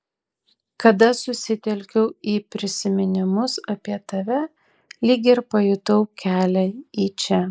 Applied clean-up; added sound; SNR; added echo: neural mask model Resemble Enhance denoiser.